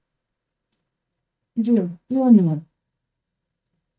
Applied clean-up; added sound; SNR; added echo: neural mask model DeepFilterNet 3.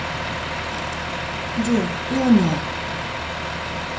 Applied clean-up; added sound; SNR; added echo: none; Truck; 3 dB; reverberation time 0.4 s.